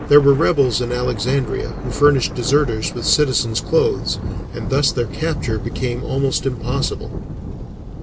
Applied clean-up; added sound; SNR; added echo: none; Thunder; 7 dB; none.